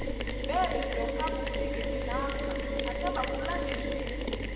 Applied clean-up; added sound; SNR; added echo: none; Mechanisms; -5 dB; reverberation time 1.5 s.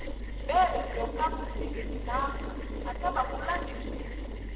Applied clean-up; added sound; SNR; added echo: neural separator model SepFormer DNS4.